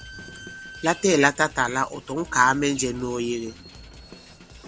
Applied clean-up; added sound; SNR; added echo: none; Squeak / Slam + Drum kit; 18 dB; none.